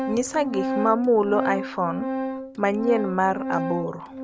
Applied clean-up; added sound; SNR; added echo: none; Organ; 5 dB; none.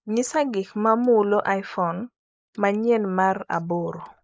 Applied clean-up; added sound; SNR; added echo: neural mask model Resemble Enhance denoiser.